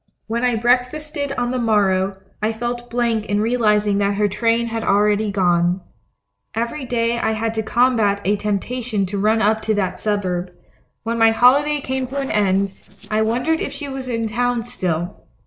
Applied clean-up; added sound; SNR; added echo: neural separator model SepFormer DNS4.